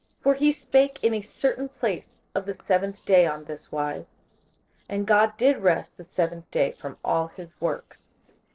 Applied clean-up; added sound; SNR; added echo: neural separator model SepFormer DNS4.